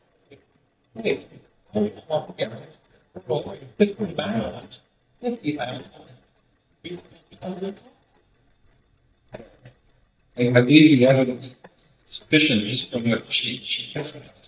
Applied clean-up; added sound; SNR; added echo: neural mask model DeepFilterNet 3.